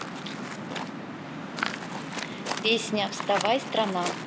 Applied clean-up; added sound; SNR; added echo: none; Waves, surf; 3 dB; none.